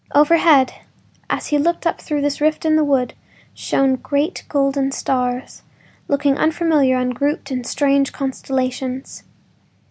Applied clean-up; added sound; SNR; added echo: none; none; none; none.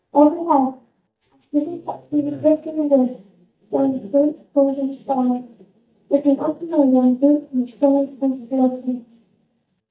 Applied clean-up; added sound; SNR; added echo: neural mask model DeepFilterNet 3.